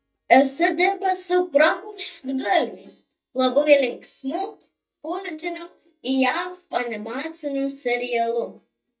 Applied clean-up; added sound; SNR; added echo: neural mask model DeepFilterNet 3.